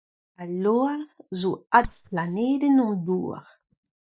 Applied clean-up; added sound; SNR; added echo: neural mask model DeepFilterNet 3.